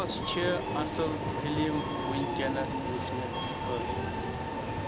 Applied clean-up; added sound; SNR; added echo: none; Subway, metro, underground; -2 dB; none.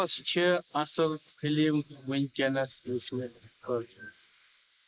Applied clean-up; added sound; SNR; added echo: neural mask model Resemble Enhance denoiser.